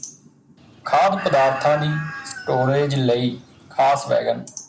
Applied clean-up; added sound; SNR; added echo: none; Chicken, rooster; 14 dB; none.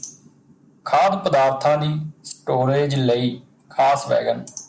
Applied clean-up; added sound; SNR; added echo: none; none; none; none.